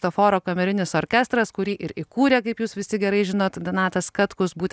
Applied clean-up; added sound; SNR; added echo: none; none; none; none.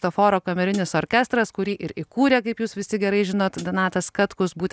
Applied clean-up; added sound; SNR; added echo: none; Hi-hat; 17 dB; none.